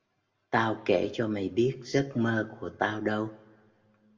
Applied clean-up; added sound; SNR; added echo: none; none; none; reverberation time 0.6 s.